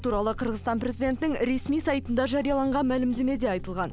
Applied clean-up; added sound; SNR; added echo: none; Writing; 14 dB; none.